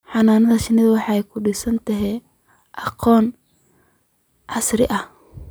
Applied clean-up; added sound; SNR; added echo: none; none; none; none.